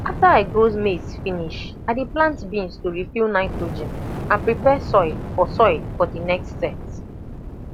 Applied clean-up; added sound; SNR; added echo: none; Fire; 9 dB; none.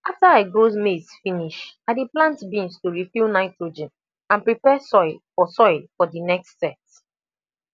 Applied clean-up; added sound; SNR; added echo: none; none; none; none.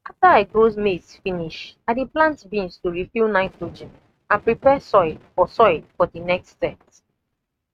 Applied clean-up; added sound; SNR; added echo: neural mask model RNNoise.